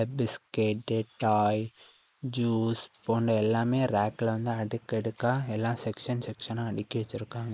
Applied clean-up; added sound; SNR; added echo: neural mask model Resemble Enhance denoiser.